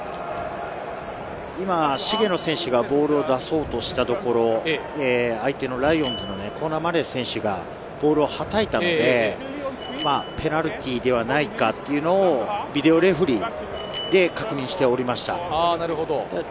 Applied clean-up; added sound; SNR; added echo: none; Bicycle bell; 15 dB; none.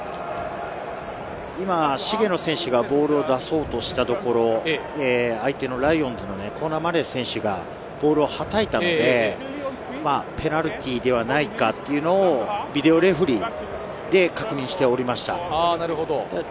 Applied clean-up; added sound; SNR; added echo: none; none; none; none.